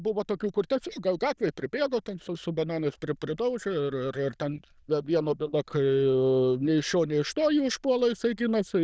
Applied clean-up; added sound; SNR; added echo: neural diffusion model UNIVERSE++.